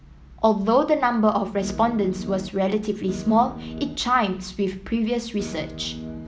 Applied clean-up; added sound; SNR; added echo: none; Guitar; 11 dB; none.